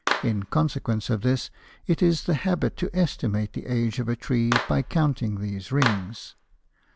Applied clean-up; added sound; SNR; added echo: none; Clapping; 7 dB; none.